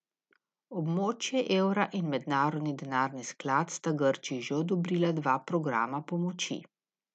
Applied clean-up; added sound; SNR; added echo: none; none; none; none.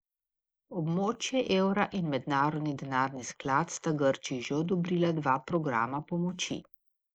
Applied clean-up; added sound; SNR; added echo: neural mask model Resemble Enhance denoiser.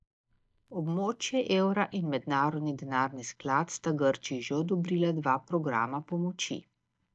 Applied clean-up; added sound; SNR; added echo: neural mask model DeepFilterNet 3.